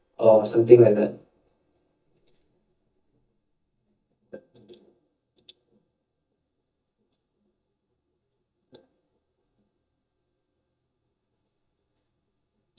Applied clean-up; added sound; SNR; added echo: neural mask model DeepFilterNet 3.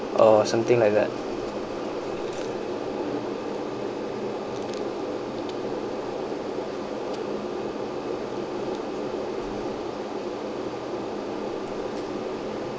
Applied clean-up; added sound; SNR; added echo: none; none; none; none.